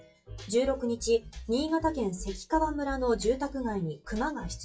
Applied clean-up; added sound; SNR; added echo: classical method WPE with log-MMSE.